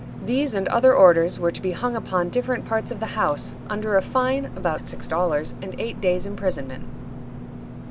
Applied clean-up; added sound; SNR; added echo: none; Bird + Engine / Mechanisms; 10 dB; none.